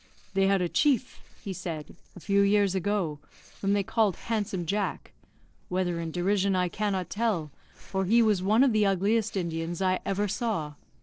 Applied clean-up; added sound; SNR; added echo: neural separator model SepFormer DNS4.